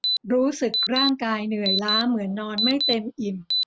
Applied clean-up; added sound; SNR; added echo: none; Alarm; 2 dB; none.